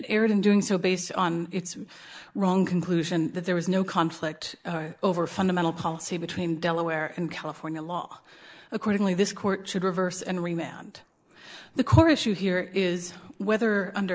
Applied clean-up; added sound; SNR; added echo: neural mask model Resemble Enhance denoiser.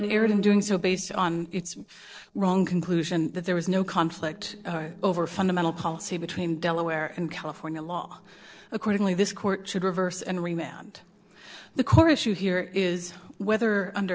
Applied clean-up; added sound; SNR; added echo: neural separator model SepFormer DNS4.